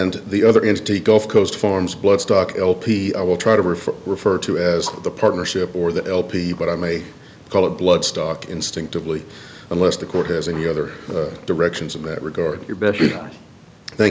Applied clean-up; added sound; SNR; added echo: none; none; none; none.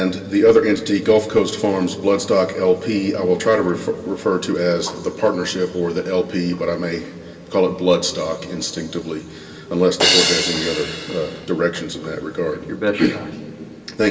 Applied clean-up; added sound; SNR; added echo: none; Crash cymbal; 1 dB; reverberation time 2.5 s.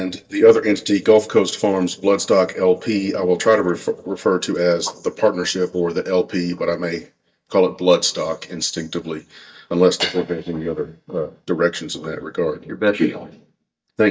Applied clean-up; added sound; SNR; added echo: neural mask model DeepFilterNet 3.